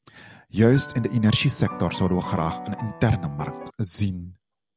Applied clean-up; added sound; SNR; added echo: none; Piano; 12 dB; none.